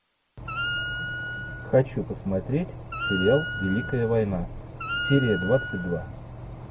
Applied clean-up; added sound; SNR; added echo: none; Wind instrument, woodwind instrument; 6 dB; none.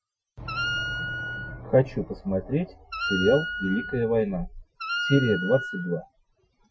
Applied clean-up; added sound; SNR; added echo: classical method Wiener filter.